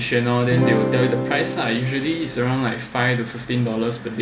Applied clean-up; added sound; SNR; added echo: none; Acoustic guitar / Strum; 3 dB; none.